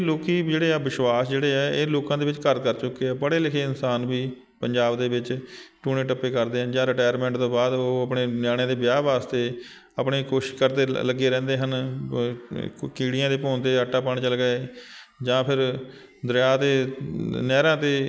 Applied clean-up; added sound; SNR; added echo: none; none; none; none.